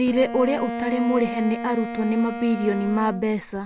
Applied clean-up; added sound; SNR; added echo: none; Bowed string instrument; 8 dB; none.